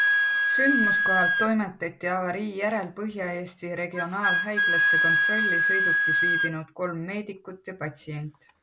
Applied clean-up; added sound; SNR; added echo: none; Wind instrument, woodwind instrument; -5 dB; none.